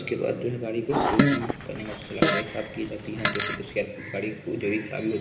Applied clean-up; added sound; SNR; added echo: none; Fart; -4 dB; reverberation time 1.1 s.